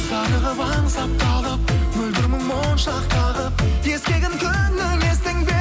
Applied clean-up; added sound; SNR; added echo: none; none; none; none.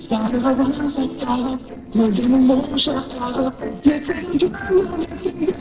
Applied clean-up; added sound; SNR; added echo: neural separator model SepFormer DNS4.